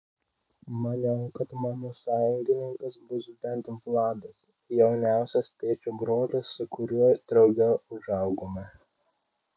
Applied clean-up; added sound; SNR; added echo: none; none; none; none.